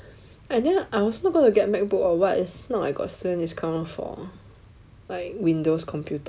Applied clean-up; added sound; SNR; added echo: none; none; none; none.